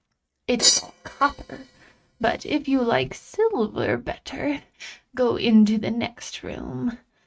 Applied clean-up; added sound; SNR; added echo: neural mask model RNNoise.